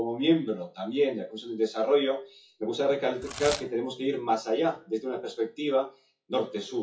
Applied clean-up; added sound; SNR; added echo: classical method WPE with log-MMSE.